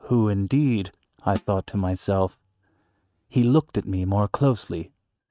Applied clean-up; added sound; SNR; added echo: neural mask model RNNoise.